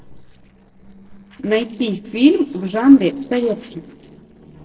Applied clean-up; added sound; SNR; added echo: neural separator model SepFormer DNS4.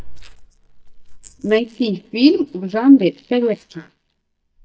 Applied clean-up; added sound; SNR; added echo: neural mask model DeepFilterNet 3.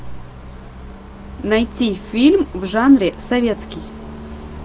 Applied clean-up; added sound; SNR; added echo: none; none; none; none.